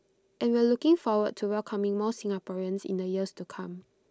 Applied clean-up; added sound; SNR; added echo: none; none; none; none.